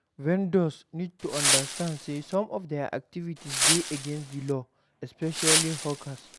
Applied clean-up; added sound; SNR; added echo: none; Wind; -3 dB; none.